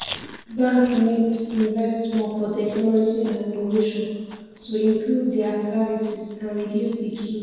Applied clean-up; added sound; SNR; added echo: none; Chewing, mastication; 20 dB; reverberation time 1.2 s.